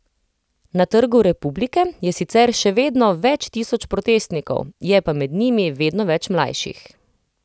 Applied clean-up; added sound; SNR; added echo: none; none; none; none.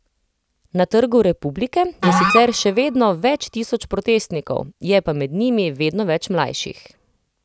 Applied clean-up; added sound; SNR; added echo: none; Musical instrument; 3 dB; none.